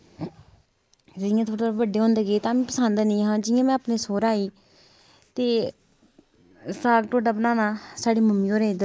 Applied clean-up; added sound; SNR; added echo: neural mask model Resemble Enhance denoiser.